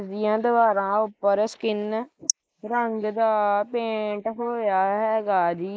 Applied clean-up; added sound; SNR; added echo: neural mask model Resemble Enhance denoiser.